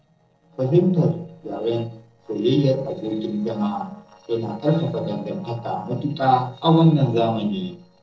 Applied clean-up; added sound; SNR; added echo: neural separator model SepFormer DNS4.